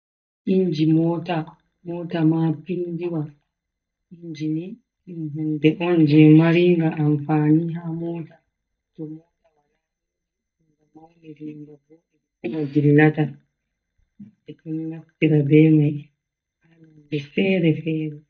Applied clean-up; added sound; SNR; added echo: neural mask model DeepFilterNet 3.